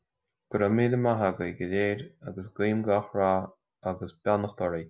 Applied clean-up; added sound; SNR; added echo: none; none; none; none.